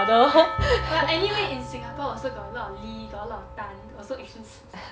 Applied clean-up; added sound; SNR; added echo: none; Percussion + Bowed string instrument; 7 dB; none.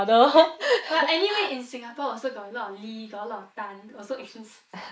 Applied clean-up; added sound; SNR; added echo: neural mask model Resemble Enhance denoiser.